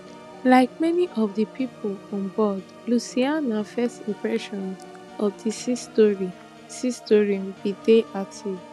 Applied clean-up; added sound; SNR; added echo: none; Organ; 19 dB; none.